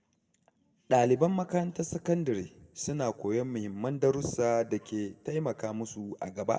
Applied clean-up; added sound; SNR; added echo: none; none; none; reverberation time 1.0 s.